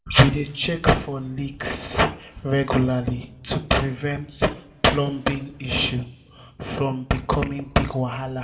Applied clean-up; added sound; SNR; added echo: none; none; none; reverberation time 0.5 s.